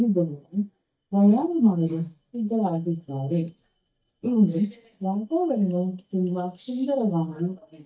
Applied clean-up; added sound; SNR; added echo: neural mask model DeepFilterNet 3.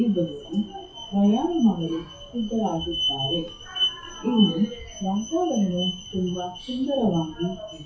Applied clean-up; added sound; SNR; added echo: classical method WPE with log-MMSE.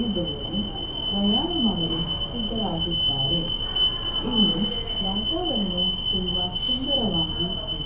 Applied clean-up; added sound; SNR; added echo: none; Alarm; -3 dB; reverberation time 0.6 s.